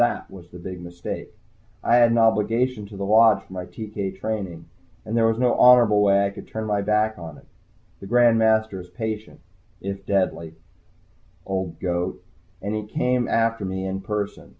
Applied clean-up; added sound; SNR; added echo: none; none; none; none.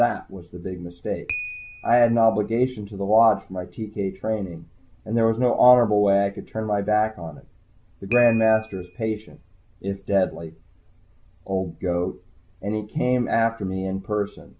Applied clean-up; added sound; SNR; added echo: none; Piano; 19 dB; none.